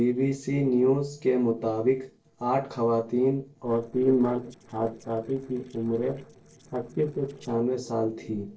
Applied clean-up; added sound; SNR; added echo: neural separator model SepFormer DNS4.